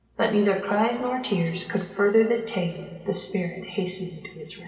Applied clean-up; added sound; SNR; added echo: none; none; none; reverberation time 2.0 s.